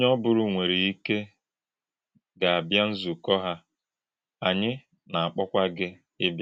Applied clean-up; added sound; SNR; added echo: none; none; none; none.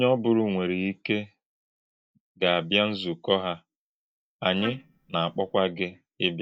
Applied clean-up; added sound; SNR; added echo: neural mask model DeepFilterNet 3.